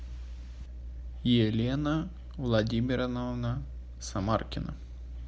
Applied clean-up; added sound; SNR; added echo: none; none; none; none.